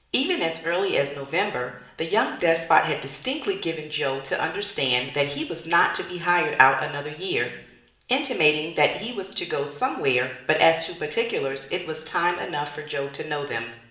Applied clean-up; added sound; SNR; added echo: none; none; none; reverberation time 0.7 s.